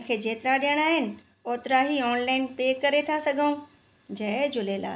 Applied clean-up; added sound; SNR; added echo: none; none; none; none.